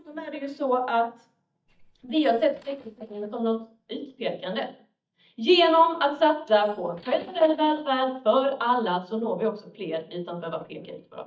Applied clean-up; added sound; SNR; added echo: neural mask model DeepFilterNet 3.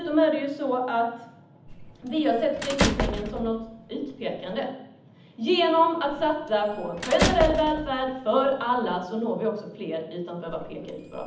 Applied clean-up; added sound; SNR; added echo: none; Squeak / Slam / Human group actions; 8 dB; reverberation time 0.8 s.